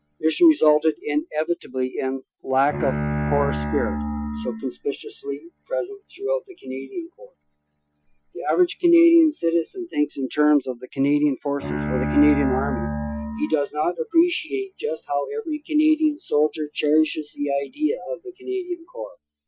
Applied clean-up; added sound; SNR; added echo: classical method Wiener filter.